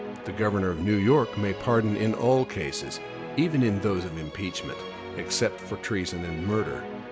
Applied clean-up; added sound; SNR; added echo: none; Musical instrument; 11 dB; none.